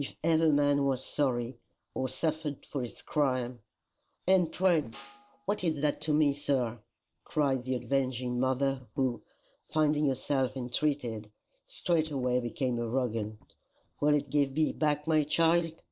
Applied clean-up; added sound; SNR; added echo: neural separator model SepFormer DNS4.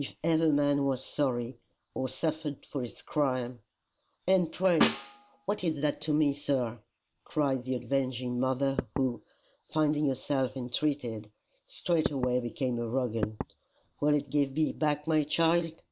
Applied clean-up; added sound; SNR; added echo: none; Knock / Wood + Snare drum; 5 dB; none.